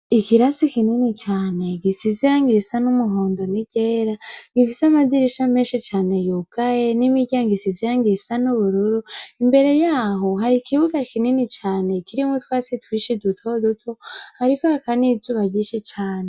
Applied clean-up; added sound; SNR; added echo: none; none; none; none.